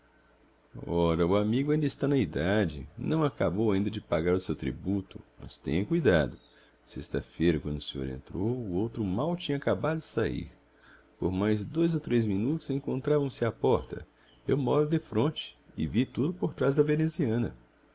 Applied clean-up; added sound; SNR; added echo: none; none; none; none.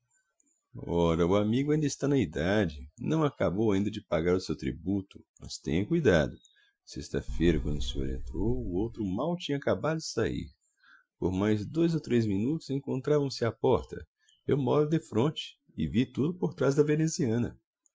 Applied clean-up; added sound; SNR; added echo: classical method Wiener filter.